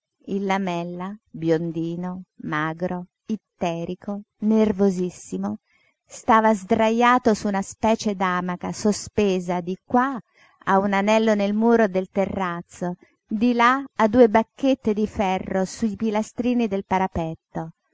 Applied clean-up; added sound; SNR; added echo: none; none; none; none.